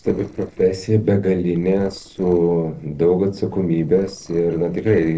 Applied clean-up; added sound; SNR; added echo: neural separator model SepFormer DNS4.